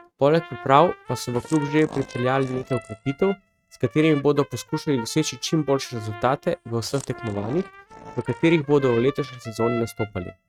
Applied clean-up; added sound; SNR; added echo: neural mask model RNNoise.